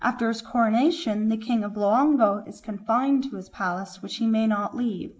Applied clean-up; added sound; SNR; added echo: neural mask model Resemble Enhance denoiser.